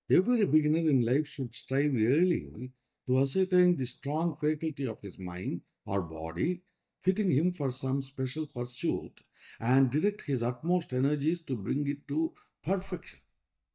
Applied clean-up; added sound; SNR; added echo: neural mask model DeepFilterNet 3.